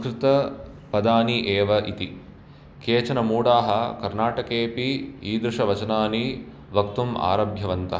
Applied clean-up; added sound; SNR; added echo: none; none; none; none.